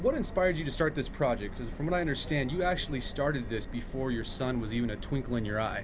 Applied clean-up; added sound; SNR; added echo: none; Subway, metro, underground; 8 dB; none.